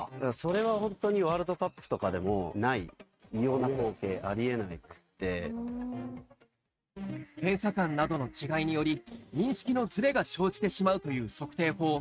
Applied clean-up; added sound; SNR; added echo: neural mask model RNNoise.